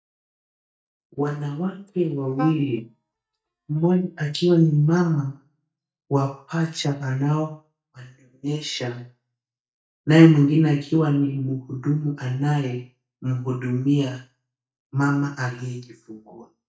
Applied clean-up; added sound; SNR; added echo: neural mask model DeepFilterNet 3.